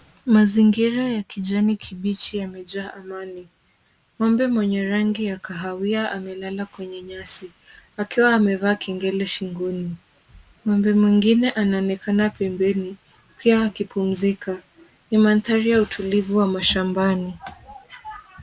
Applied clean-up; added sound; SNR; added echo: none; none; none; none.